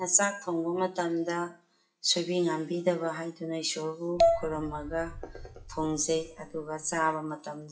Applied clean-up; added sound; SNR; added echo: classical method WPE with log-MMSE.